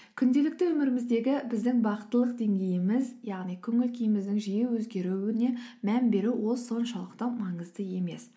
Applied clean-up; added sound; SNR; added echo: none; none; none; none.